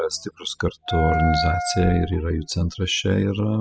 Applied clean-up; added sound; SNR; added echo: classical method spectral subtraction.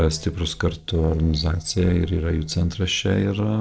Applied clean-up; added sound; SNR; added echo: neural separator model SepFormer DNS4.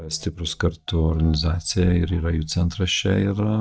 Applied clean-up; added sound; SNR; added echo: neural mask model DeepFilterNet 3.